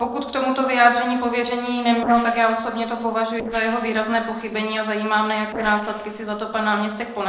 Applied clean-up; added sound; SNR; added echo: neural separator model SepFormer DNS4.